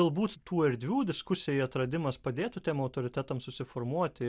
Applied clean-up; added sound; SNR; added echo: none; none; none; none.